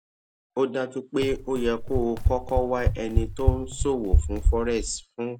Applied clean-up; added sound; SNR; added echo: none; Run; -2 dB; none.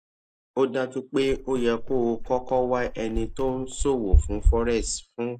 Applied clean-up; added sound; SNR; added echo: neural mask model Resemble Enhance denoiser.